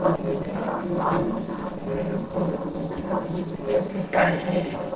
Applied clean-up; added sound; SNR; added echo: neural separator model SepFormer DNS4.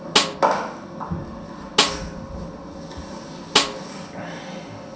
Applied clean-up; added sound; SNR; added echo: none; Snare drum; -4 dB; reverberation time 0.7 s.